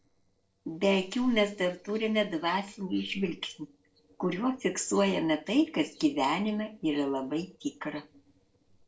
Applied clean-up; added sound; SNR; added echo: neural separator model SepFormer DNS4.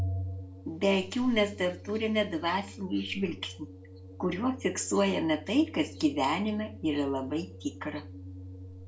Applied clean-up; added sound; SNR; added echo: none; Organ; 11 dB; reverberation time 0.3 s.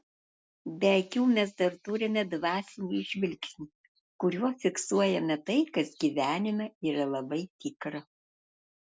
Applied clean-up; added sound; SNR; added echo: none; none; none; none.